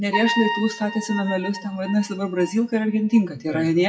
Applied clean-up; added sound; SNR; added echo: classical method WPE with log-MMSE.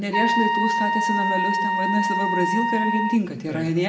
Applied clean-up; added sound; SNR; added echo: none; Trumpet; -2 dB; reverberation time 1.2 s.